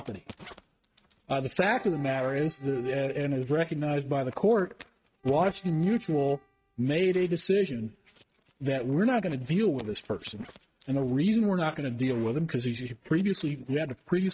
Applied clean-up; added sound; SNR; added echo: neural mask model RNNoise.